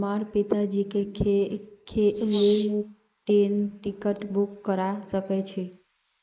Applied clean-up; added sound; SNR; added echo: neural mask model Resemble Enhance denoiser.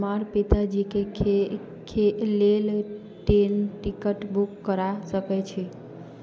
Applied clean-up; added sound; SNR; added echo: none; none; none; none.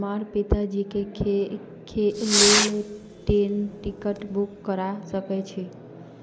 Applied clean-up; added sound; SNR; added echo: none; Fireworks; 0 dB; none.